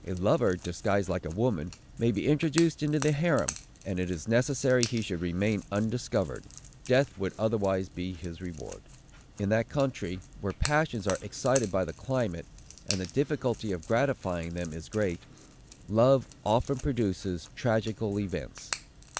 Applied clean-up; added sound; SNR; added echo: none; Crack / Crackle; 15 dB; none.